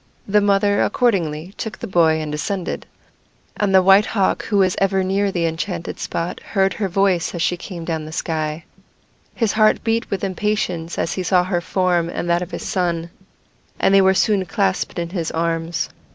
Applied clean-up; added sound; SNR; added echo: none; none; none; none.